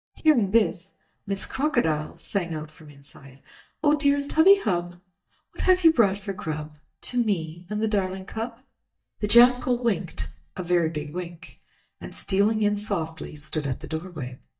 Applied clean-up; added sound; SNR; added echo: neural mask model DeepFilterNet 3.